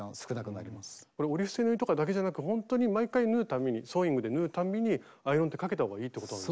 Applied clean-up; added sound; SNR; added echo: none; none; none; none.